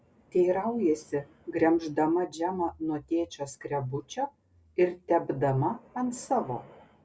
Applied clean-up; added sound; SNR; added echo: none; none; none; none.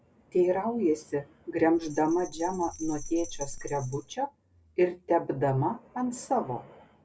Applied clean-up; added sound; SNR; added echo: none; Bell; 12 dB; none.